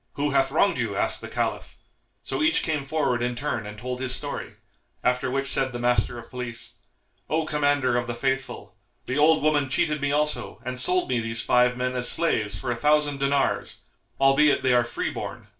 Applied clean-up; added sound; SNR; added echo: neural separator model SepFormer DNS4.